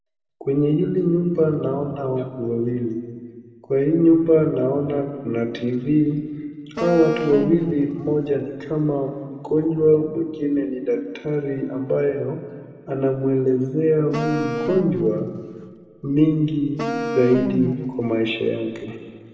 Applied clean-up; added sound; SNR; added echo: none; Wind instrument, woodwind instrument; 7 dB; reverberation time 2.0 s.